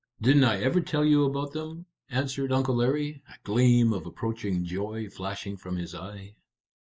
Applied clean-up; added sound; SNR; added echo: neural mask model Resemble Enhance denoiser.